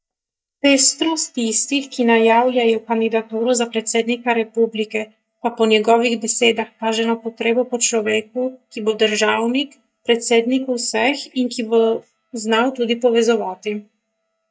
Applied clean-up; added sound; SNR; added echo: neural mask model DeepFilterNet 3.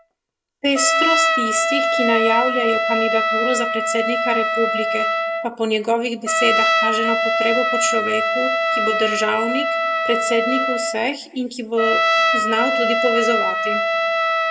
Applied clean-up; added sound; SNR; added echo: none; Trumpet; -3 dB; reverberation time 0.9 s.